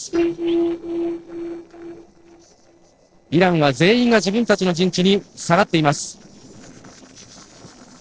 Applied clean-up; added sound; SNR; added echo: neural separator model SepFormer DNS4.